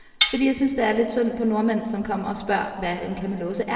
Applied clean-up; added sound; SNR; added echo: none; Cutlery, silverware; 5 dB; reverberation time 1.7 s.